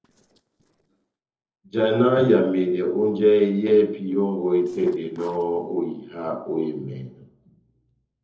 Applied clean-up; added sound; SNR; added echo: neural separator model SepFormer DNS4.